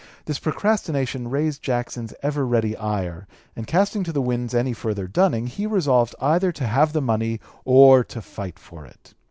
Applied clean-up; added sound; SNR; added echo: none; none; none; none.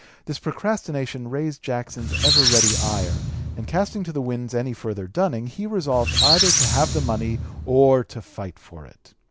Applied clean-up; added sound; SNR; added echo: none; Squeak; -2 dB; none.